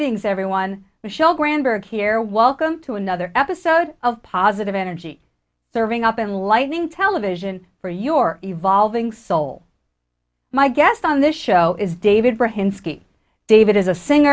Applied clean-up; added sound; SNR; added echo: none; none; none; none.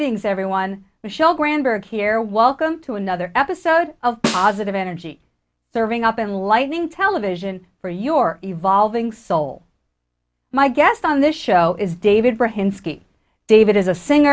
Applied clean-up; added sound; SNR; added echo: none; Snare drum; 9 dB; none.